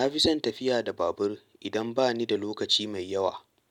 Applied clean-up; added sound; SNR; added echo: none; none; none; none.